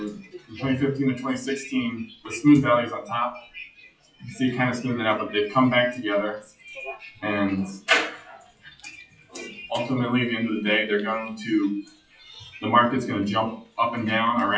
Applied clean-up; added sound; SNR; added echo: classical method WPE with log-MMSE.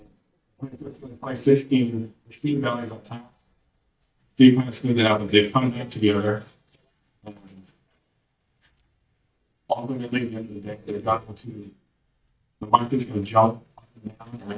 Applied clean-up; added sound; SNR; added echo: neural mask model DeepFilterNet 3.